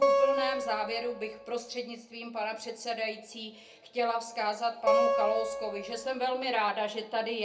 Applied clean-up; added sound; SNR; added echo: none; Acoustic guitar; -2 dB; reverberation time 0.3 s.